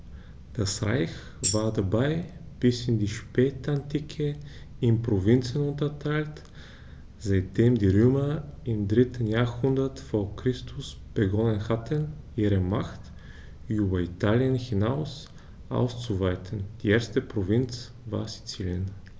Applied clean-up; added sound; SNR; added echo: none; Tambourine; 7 dB; none.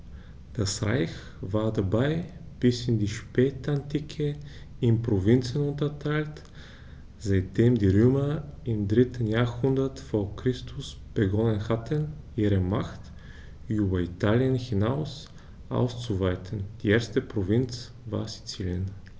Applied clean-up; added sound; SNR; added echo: none; none; none; none.